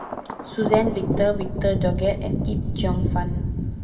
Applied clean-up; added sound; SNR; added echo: none; Thunder; -1 dB; reverberation time 1.5 s.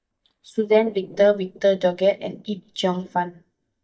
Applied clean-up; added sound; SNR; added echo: neural mask model DeepFilterNet 3.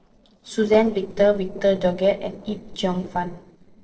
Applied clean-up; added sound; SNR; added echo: neural separator model SepFormer DNS4.